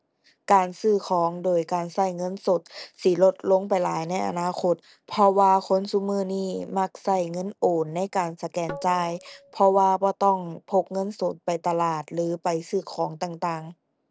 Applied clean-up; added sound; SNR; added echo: none; Tabla; 17 dB; none.